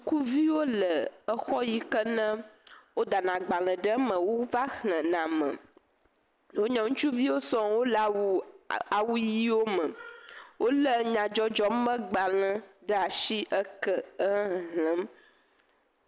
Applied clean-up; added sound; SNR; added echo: none; none; none; none.